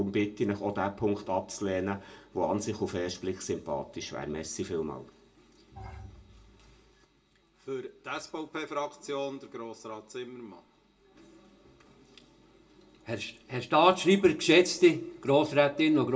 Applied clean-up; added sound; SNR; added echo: none; Bowed string instrument; 18 dB; reverberation time 0.2 s.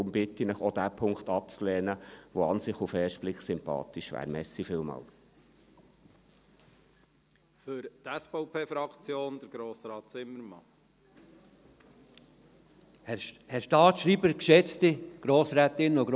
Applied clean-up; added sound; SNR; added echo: none; none; none; none.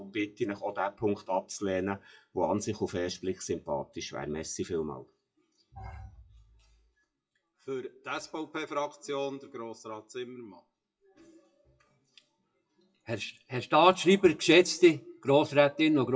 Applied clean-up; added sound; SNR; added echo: classical method WPE with log-MMSE.